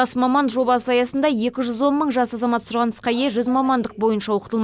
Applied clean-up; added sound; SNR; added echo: none; none; none; none.